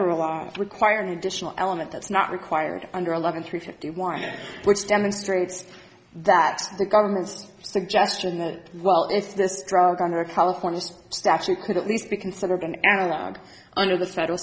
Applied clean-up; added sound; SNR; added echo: none; none; none; none.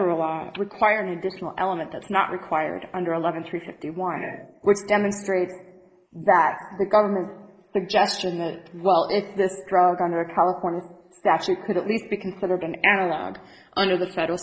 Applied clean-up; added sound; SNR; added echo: neural mask model Resemble Enhance denoiser.